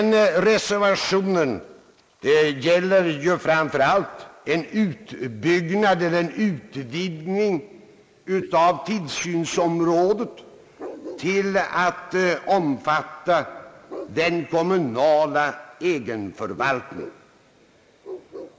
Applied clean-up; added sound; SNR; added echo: neural mask model Resemble Enhance denoiser.